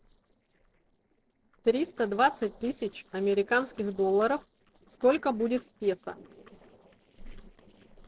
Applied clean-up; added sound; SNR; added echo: neural separator model SepFormer DNS4.